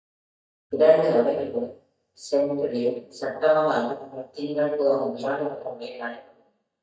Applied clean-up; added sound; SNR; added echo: neural mask model DeepFilterNet 3.